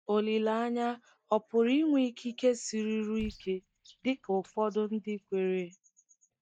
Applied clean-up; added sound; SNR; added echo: neural mask model DeepFilterNet 3.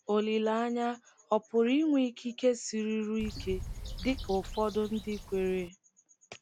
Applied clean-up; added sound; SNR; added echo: none; Bird; 10 dB; none.